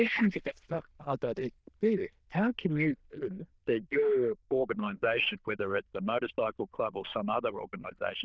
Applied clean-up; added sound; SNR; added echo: neural diffusion model UNIVERSE++.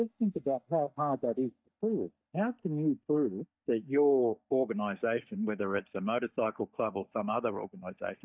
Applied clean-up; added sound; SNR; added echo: neural mask model DeepFilterNet 3.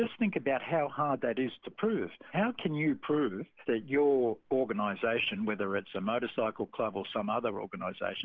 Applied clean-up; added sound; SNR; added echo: none; none; none; none.